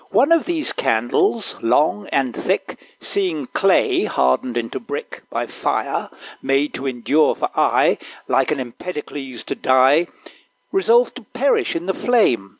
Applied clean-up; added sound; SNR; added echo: none; none; none; none.